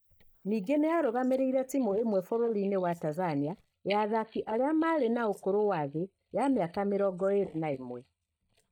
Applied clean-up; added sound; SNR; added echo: neural mask model DeepFilterNet 3.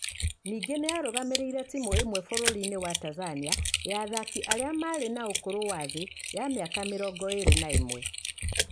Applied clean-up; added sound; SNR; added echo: none; Typing; -2 dB; none.